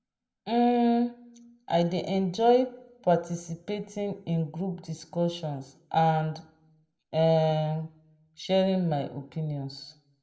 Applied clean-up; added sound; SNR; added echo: none; none; none; reverberation time 0.3 s.